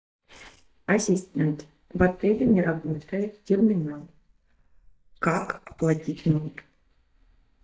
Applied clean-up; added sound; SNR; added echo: neural mask model DeepFilterNet 3.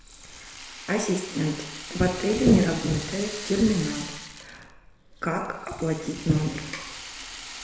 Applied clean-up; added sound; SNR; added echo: none; Rattle (instrument); 13 dB; reverberation time 1.0 s.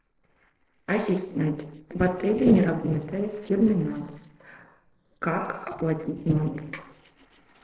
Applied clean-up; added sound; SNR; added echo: neural separator model SepFormer DNS4.